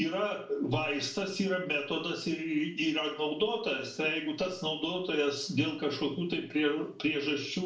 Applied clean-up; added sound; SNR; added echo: none; none; none; reverberation time 0.4 s.